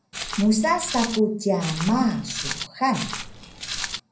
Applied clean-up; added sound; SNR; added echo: none; Walk, footsteps; 8 dB; reverberation time 0.6 s.